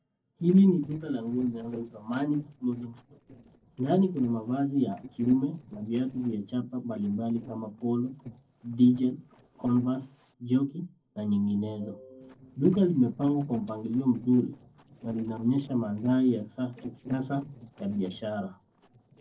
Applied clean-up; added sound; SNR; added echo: neural separator model SepFormer DNS4.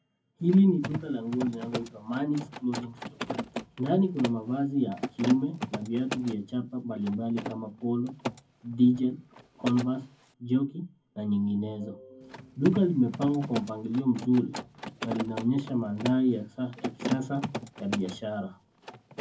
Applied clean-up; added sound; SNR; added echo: none; Mechanisms; 10 dB; reverberation time 0.3 s.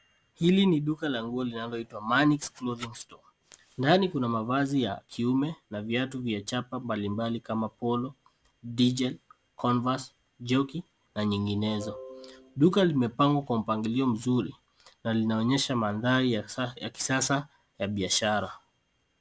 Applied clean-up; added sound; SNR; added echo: none; none; none; none.